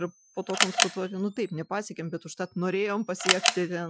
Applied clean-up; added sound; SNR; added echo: classical method Wiener filter.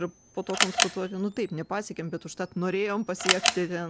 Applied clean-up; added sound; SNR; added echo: none; Camera; 1 dB; none.